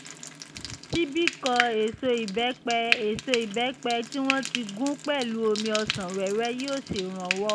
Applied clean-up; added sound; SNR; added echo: none; Frying (food); 6 dB; none.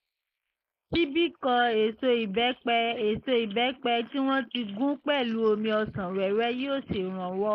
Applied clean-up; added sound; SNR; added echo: neural mask model Resemble Enhance denoiser.